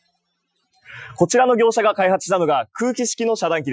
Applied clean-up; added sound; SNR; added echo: classical method Wiener filter.